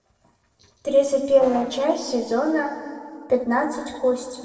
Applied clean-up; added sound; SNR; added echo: neural separator model SepFormer DNS4.